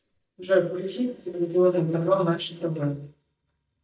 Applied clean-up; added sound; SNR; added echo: neural mask model DeepFilterNet 3.